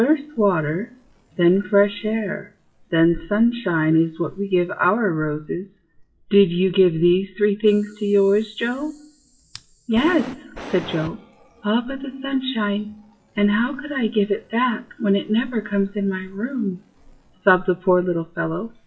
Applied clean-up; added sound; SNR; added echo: classical method WPE with log-MMSE.